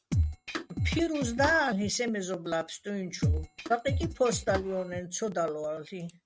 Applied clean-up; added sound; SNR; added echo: neural mask model RNNoise.